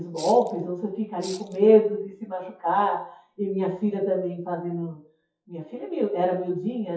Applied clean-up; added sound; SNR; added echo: classical method WPE with log-MMSE.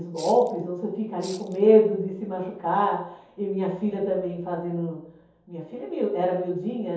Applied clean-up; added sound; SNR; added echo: none; Rattle (instrument); 20 dB; reverberation time 0.7 s.